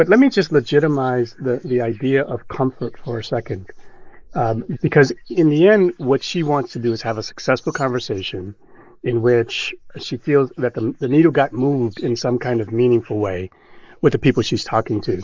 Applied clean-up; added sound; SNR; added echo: neural mask model Resemble Enhance denoiser.